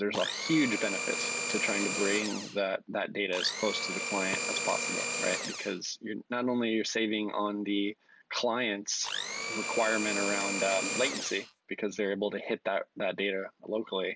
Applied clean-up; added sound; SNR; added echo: none; Domestic sounds, home sounds; 2 dB; none.